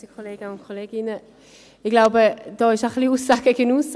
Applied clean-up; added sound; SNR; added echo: none; none; none; none.